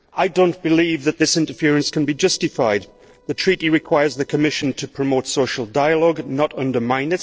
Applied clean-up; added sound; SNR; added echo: neural separator model SepFormer DNS4.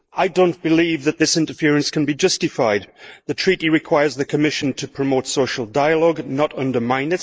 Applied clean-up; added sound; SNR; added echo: neural mask model Resemble Enhance denoiser.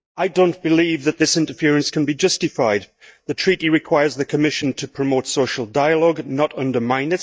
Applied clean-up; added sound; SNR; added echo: neural mask model DeepFilterNet 3.